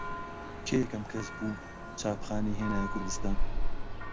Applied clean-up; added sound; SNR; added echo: none; Church bell; -4 dB; none.